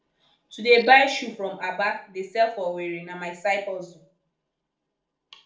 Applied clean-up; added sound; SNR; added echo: neural separator model SepFormer DNS4.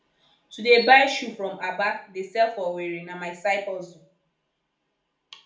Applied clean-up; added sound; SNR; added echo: none; Chirp, tweet; 16 dB; reverberation time 0.4 s.